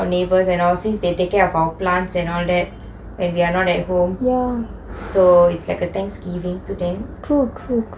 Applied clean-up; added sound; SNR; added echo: none; none; none; none.